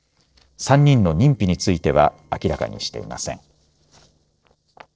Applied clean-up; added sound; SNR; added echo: neural separator model SepFormer DNS4.